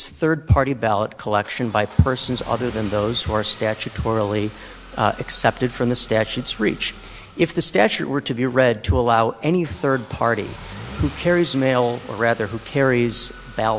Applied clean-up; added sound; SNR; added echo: none; Engine starting / Car; 19 dB; none.